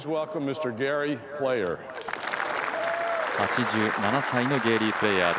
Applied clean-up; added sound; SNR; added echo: none; none; none; none.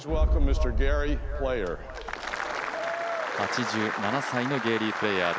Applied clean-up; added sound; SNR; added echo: none; Boom; -2 dB; none.